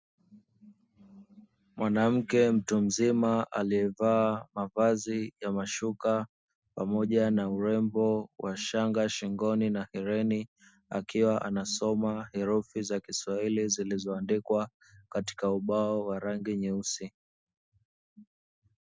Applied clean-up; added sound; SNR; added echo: none; none; none; none.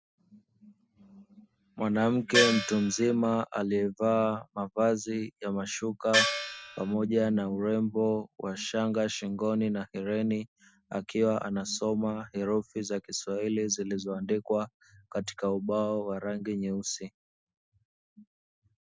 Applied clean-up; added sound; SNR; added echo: none; Gong; -1 dB; none.